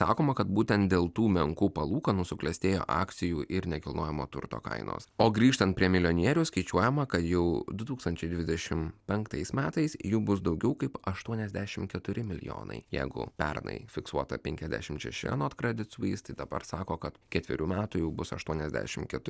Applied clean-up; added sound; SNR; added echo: none; none; none; none.